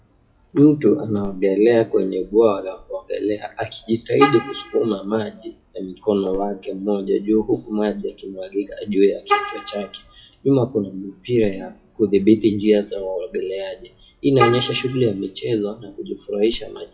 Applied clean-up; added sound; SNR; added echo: classical method WPE with log-MMSE.